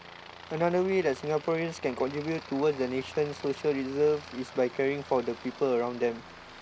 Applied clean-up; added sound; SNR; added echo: none; Aircraft; 17 dB; none.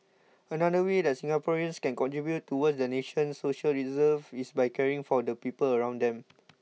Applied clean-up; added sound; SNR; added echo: none; none; none; none.